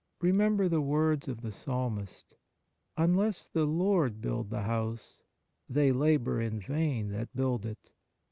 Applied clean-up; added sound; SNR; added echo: none; none; none; none.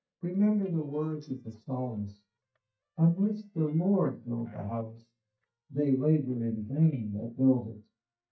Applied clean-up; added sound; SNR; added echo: neural mask model DeepFilterNet 3.